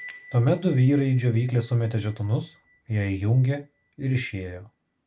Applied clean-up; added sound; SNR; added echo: none; Door / Bell; 14 dB; none.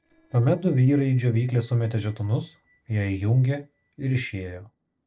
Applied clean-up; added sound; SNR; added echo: neural separator model SepFormer DNS4.